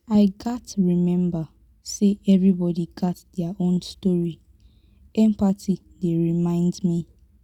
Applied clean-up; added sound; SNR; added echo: none; none; none; none.